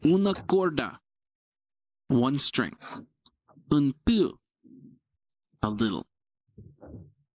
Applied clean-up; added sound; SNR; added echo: neural mask model Resemble Enhance denoiser.